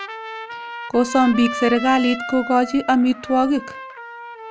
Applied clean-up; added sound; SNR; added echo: none; Trumpet; 11 dB; none.